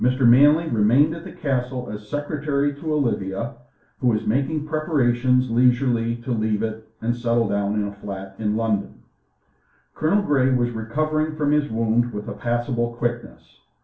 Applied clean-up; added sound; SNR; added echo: none; none; none; reverberation time 0.3 s.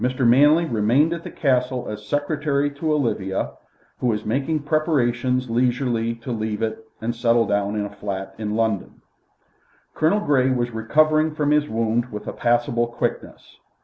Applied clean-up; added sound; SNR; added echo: none; none; none; none.